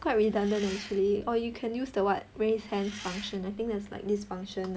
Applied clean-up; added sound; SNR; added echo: none; Engine; 16 dB; none.